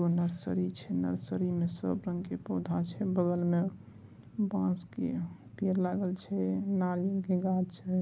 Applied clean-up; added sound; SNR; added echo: none; none; none; none.